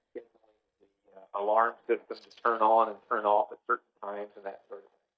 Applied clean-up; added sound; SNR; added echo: neural mask model DeepFilterNet 3.